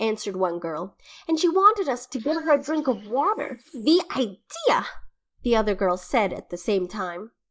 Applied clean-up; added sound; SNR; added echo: neural mask model Resemble Enhance denoiser.